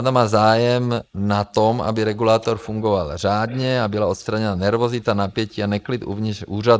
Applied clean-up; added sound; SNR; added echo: neural mask model Resemble Enhance denoiser.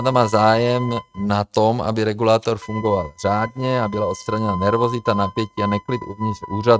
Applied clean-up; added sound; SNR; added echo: neural mask model RNNoise.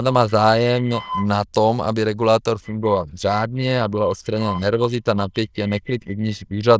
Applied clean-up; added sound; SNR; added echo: neural diffusion model UNIVERSE++.